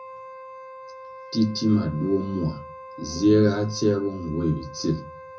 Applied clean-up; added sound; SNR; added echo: none; Wind instrument, woodwind instrument; 16 dB; reverberation time 0.4 s.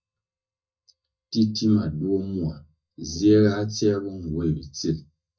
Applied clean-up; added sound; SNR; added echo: neural mask model DeepFilterNet 3.